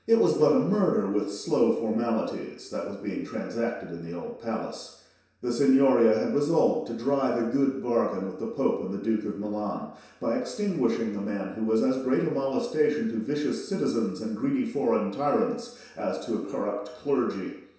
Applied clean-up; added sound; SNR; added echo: none; none; none; reverberation time 0.7 s.